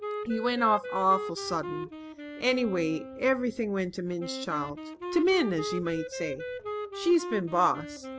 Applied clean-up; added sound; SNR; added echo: none; Wind instrument, woodwind instrument; 9 dB; none.